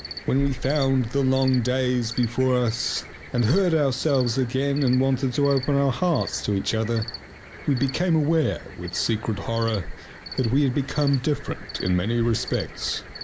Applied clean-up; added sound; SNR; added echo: none; Cricket; 15 dB; none.